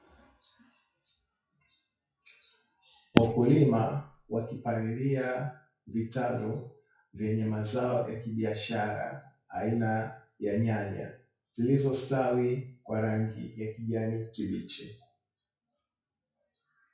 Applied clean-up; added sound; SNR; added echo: classical method WPE with log-MMSE.